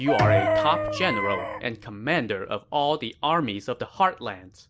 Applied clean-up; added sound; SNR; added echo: none; Chicken, rooster + Bowed string instrument; 2 dB; none.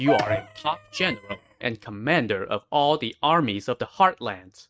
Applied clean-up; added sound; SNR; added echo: neural mask model RNNoise.